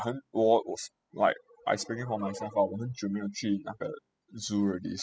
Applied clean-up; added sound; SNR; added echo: classical method spectral subtraction.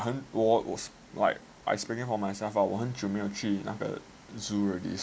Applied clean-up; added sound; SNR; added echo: none; none; none; none.